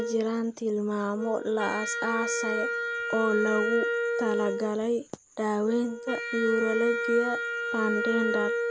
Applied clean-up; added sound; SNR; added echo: none; Wind instrument, woodwind instrument; 2 dB; none.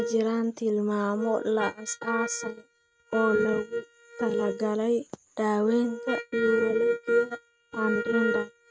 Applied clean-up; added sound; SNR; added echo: neural mask model RNNoise.